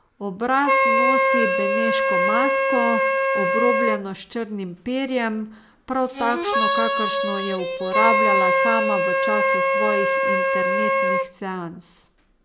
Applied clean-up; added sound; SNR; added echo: none; Wind instrument, woodwind instrument + Harmonica; -5 dB; none.